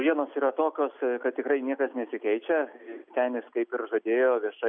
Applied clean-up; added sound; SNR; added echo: none; none; none; none.